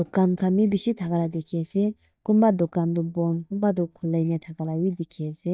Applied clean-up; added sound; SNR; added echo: neural mask model DeepFilterNet 3.